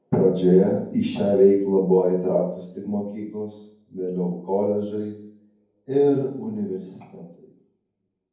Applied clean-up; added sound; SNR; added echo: none; none; none; reverberation time 0.9 s.